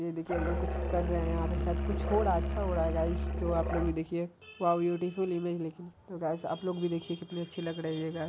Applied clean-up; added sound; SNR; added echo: none; Musical instrument; -1 dB; none.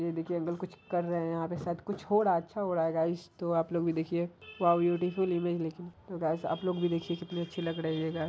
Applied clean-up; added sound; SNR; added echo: none; none; none; none.